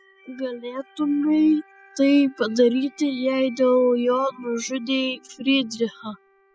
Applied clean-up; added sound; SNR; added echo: classical method spectral subtraction.